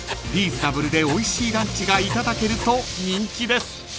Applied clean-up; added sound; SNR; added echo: none; Writing; 15 dB; none.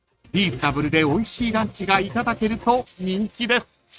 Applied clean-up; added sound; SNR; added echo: neural mask model RNNoise.